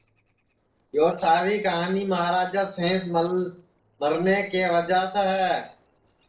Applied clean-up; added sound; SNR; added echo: neural separator model SepFormer DNS4.